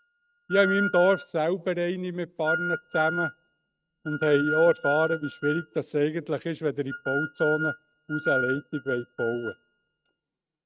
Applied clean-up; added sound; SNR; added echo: neural mask model RNNoise.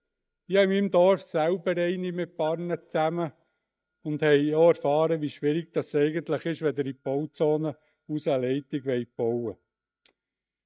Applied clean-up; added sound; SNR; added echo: neural mask model DeepFilterNet 3.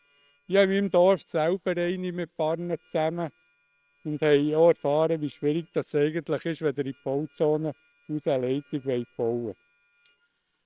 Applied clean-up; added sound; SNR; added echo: neural separator model SepFormer WHAM!.